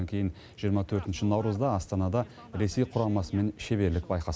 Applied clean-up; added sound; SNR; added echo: none; none; none; none.